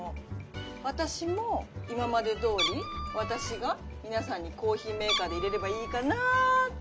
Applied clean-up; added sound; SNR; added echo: none; Meow; 4 dB; none.